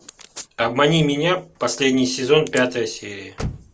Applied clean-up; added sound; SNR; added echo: none; Slam / Car; 18 dB; none.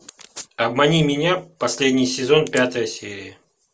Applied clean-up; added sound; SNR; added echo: none; none; none; none.